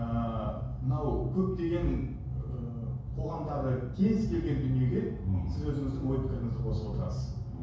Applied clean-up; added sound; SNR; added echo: none; none; none; reverberation time 0.6 s.